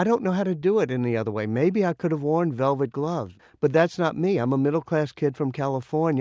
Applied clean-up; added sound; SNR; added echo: none; none; none; none.